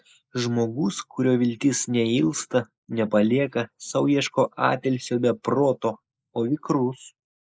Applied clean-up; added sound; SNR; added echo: neural mask model Resemble Enhance denoiser.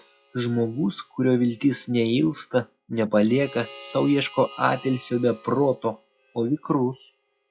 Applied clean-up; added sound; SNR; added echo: classical method log-MMSE.